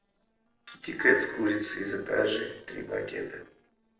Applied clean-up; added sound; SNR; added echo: neural separator model SepFormer DNS4.